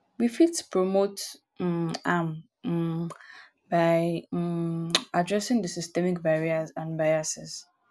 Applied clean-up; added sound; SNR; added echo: none; none; none; none.